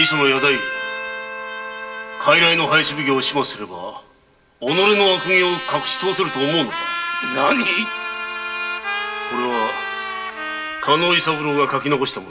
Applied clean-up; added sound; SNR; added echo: none; Brass instrument; 18 dB; reverberation time 0.7 s.